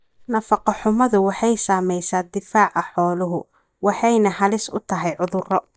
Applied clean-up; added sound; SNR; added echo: neural mask model DeepFilterNet 3.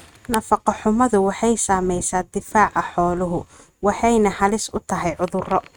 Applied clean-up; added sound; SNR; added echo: neural mask model RNNoise.